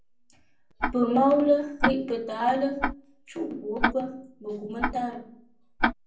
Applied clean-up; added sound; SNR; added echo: none; Tick-tock; 5 dB; reverberation time 0.6 s.